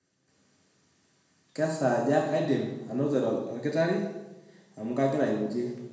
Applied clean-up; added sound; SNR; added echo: none; none; none; reverberation time 1.0 s.